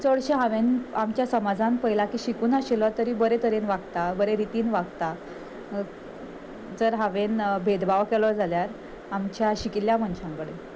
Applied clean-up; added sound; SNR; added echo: none; none; none; none.